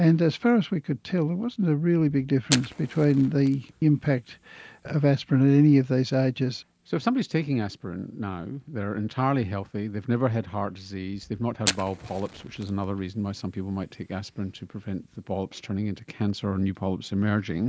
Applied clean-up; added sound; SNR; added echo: none; Fire; 17 dB; none.